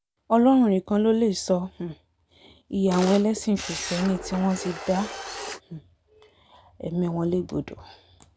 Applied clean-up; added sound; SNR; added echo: none; Camera; 10 dB; none.